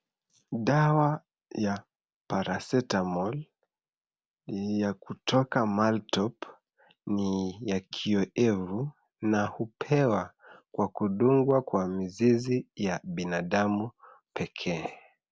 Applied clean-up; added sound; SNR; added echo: none; none; none; none.